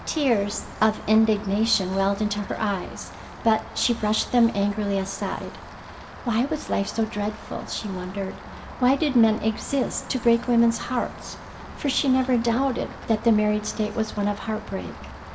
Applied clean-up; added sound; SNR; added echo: none; Rain; 14 dB; reverberation time 1.3 s.